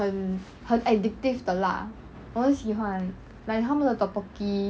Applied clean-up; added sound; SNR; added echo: none; none; none; none.